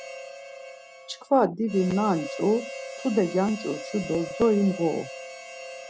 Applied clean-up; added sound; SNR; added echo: none; Harmonica; 12 dB; none.